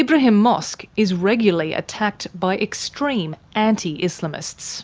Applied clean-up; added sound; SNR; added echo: none; none; none; none.